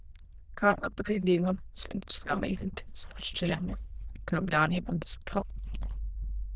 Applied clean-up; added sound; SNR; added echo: neural diffusion model UNIVERSE++.